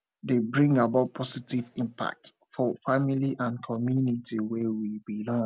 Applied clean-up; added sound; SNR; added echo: none; none; none; none.